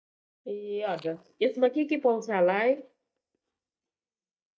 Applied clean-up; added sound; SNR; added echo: neural mask model DeepFilterNet 3.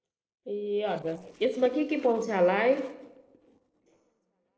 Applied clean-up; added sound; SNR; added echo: neural separator model SepFormer DNS4.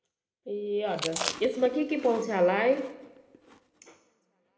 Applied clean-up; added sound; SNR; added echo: none; Chewing, mastication; 10 dB; reverberation time 1.1 s.